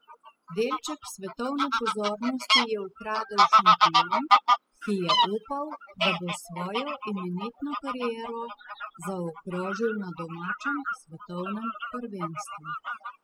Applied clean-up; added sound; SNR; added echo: classical method spectral subtraction.